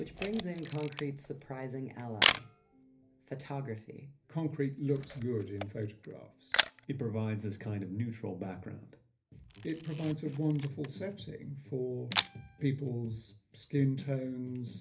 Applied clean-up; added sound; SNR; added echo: none; Camera; 1 dB; reverberation time 0.3 s.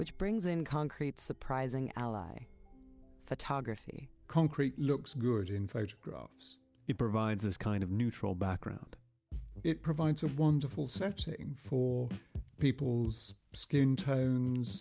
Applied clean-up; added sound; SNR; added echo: none; none; none; none.